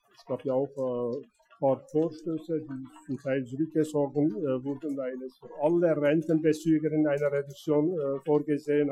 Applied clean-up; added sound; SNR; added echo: classical method Wiener filter.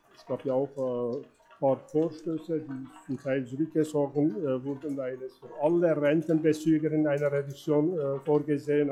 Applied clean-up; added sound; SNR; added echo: classical method log-MMSE.